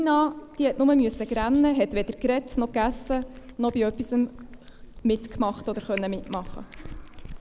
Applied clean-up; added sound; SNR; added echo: none; Cat; 14 dB; none.